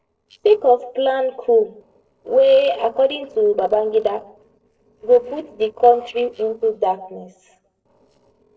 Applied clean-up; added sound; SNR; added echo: neural separator model SepFormer DNS4.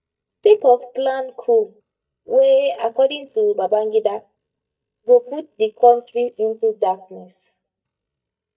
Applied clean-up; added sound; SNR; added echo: neural mask model DeepFilterNet 3.